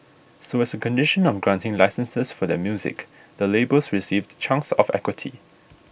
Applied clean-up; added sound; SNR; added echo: none; none; none; none.